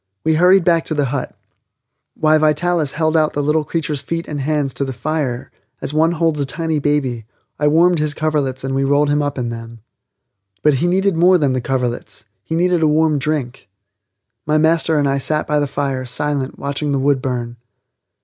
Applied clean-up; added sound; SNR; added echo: none; none; none; none.